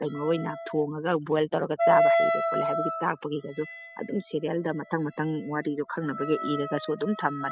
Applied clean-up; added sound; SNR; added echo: classical method spectral subtraction.